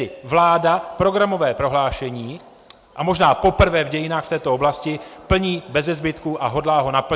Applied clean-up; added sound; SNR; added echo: none; none; none; none.